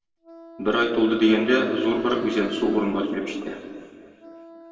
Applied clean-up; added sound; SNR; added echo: none; Wind instrument, woodwind instrument; 18 dB; reverberation time 1.9 s.